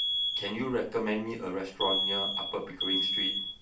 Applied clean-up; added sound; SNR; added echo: none; Alarm; -1 dB; reverberation time 0.3 s.